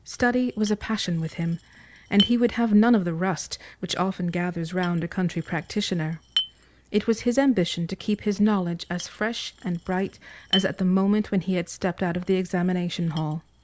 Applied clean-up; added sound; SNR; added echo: none; Chink, clink; 14 dB; none.